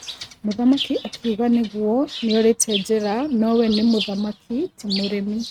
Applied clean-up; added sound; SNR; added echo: neural mask model RNNoise.